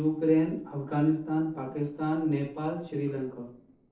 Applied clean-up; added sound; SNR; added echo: neural separator model SepFormer DNS4.